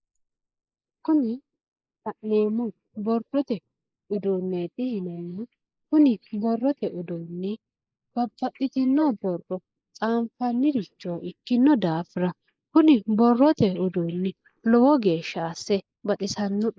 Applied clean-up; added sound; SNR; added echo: neural mask model Resemble Enhance denoiser.